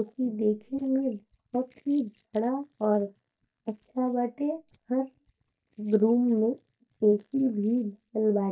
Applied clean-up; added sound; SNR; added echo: neural mask model DeepFilterNet 3.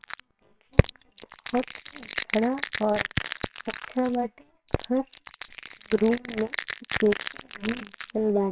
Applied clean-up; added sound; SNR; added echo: neural separator model SepFormer WHAMR!.